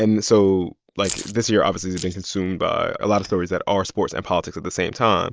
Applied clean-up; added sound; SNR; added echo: neural mask model DeepFilterNet 3.